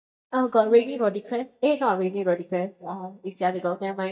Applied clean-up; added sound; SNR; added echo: neural mask model DeepFilterNet 3.